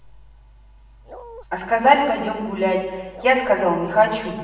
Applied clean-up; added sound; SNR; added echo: none; Bark; 18 dB; reverberation time 1.1 s.